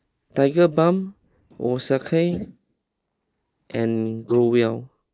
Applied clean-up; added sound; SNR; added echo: neural mask model Resemble Enhance denoiser.